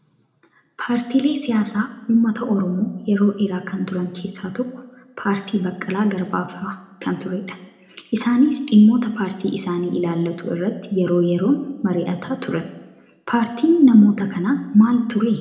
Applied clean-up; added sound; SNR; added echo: none; none; none; reverberation time 0.6 s.